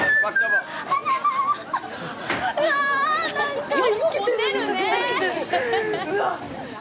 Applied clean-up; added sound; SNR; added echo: none; none; none; none.